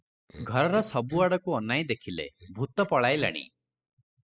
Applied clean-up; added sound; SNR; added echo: classical method spectral subtraction.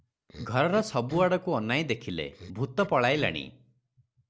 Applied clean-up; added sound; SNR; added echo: none; Cough; 17 dB; none.